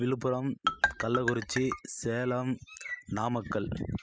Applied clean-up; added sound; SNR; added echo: classical method spectral subtraction.